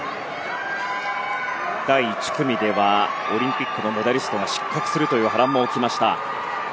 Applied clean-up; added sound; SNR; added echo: none; none; none; none.